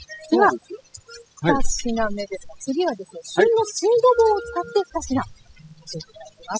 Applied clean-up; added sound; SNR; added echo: classical method spectral subtraction.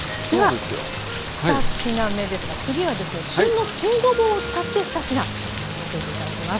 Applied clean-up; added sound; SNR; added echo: none; Rain; 4 dB; none.